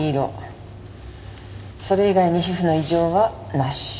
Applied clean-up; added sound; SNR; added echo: none; none; none; none.